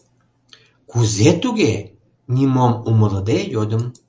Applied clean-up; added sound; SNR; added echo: none; none; none; none.